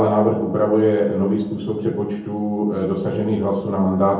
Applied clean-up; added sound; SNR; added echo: none; none; none; reverberation time 0.7 s.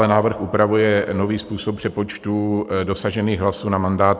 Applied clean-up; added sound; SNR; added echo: none; none; none; none.